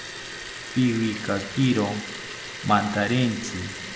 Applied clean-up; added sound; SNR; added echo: none; Liquid; 10 dB; none.